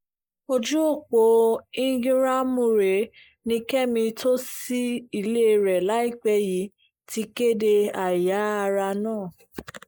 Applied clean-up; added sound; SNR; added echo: neural mask model Resemble Enhance denoiser.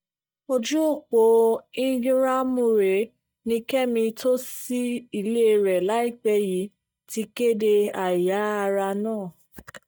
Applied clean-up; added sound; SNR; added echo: neural mask model DeepFilterNet 3.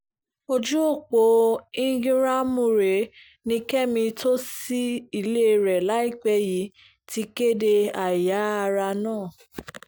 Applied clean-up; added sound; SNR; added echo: none; none; none; none.